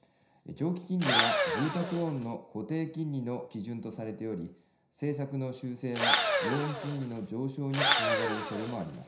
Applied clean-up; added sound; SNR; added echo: none; Engine / Drill; -5 dB; reverberation time 0.5 s.